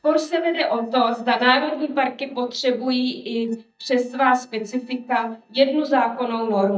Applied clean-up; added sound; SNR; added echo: neural mask model DeepFilterNet 3.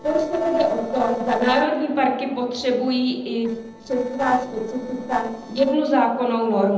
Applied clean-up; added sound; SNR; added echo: neural separator model SepFormer DNS4.